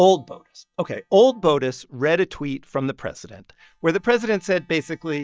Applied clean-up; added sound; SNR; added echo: neural mask model DeepFilterNet 3.